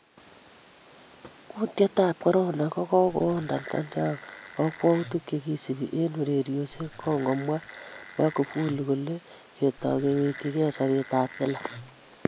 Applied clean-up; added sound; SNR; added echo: none; Wood; 18 dB; none.